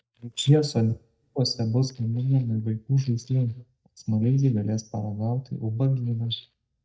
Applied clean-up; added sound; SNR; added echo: neural mask model DeepFilterNet 3.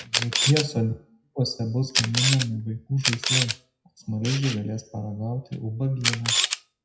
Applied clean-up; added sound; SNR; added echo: classical method WPE with log-MMSE.